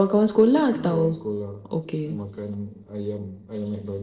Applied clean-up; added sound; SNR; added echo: neural separator model SepFormer DNS4.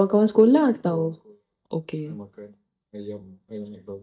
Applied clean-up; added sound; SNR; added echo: neural mask model DeepFilterNet 3.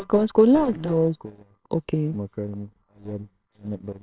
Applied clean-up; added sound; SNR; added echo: neural separator model SepFormer WHAMR!.